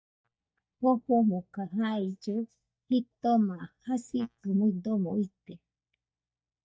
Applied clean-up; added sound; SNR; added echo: neural mask model DeepFilterNet 3.